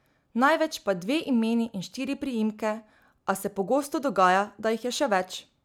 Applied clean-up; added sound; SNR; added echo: none; none; none; none.